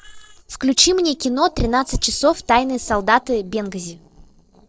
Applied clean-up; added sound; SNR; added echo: neural separator model SepFormer DNS4.